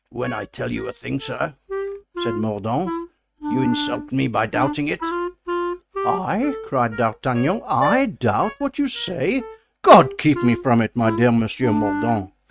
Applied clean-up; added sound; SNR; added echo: neural mask model RNNoise.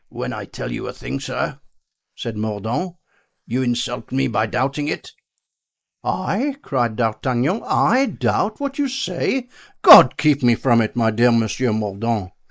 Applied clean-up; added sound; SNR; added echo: neural mask model Resemble Enhance denoiser.